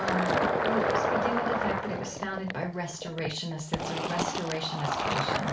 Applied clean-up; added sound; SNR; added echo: none; Fill (with liquid); -4 dB; reverberation time 0.3 s.